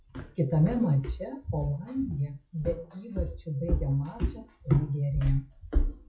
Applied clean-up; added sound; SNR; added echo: classical method WPE with log-MMSE.